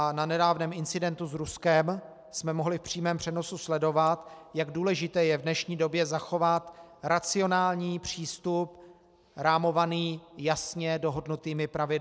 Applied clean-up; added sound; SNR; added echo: none; none; none; none.